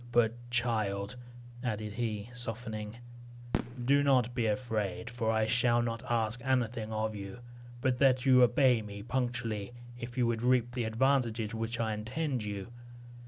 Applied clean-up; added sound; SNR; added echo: none; Fireworks; 12 dB; none.